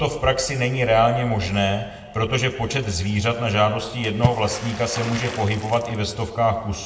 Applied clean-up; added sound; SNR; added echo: none; Water / Splash, splatter; 13 dB; reverberation time 0.8 s.